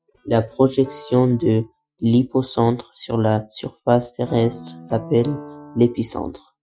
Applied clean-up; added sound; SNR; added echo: classical method Wiener filter.